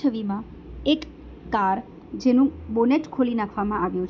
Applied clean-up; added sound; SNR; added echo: none; none; none; none.